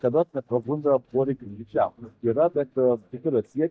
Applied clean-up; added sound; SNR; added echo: neural mask model DeepFilterNet 3.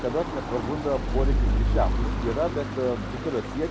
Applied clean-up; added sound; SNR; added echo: none; Stream; -3 dB; none.